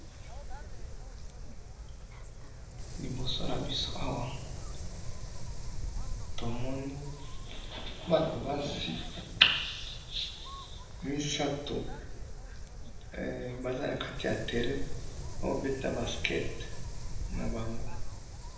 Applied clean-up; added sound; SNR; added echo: none; Wind; 1 dB; reverberation time 0.8 s.